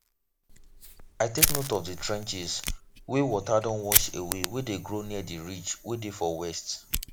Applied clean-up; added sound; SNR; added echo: none; Fire; 1 dB; none.